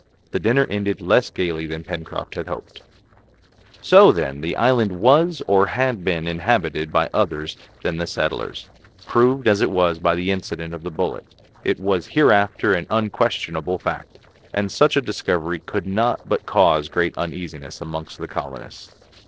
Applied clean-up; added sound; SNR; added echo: neural separator model SepFormer DNS4.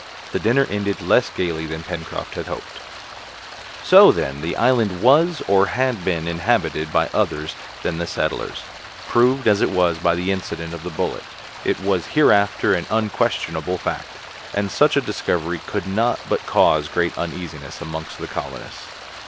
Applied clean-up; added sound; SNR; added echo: none; Stream; 15 dB; none.